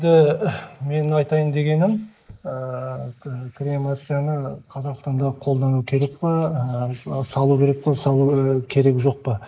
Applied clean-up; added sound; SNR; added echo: neural mask model Resemble Enhance denoiser.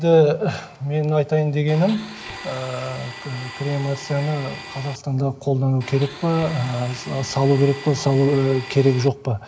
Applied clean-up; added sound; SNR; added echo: none; Domestic sounds, home sounds; 15 dB; none.